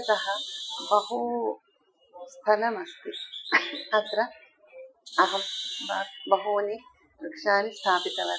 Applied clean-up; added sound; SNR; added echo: classical method Wiener filter.